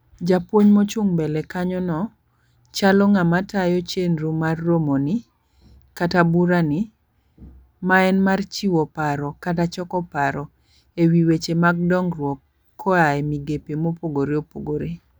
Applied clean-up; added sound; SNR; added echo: none; none; none; none.